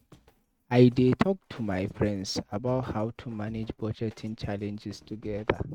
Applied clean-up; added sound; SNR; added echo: neural mask model RNNoise.